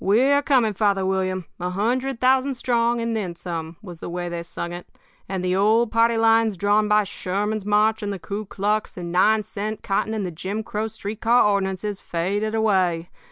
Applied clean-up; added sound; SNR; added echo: none; none; none; none.